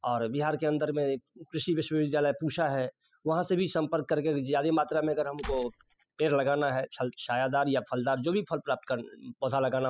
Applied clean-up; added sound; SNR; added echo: classical method spectral subtraction.